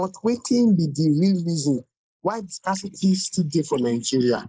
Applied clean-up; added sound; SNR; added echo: neural mask model Resemble Enhance denoiser.